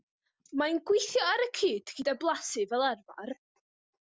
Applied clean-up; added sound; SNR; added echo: none; none; none; none.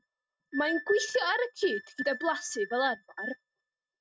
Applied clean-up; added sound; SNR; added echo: neural mask model RNNoise.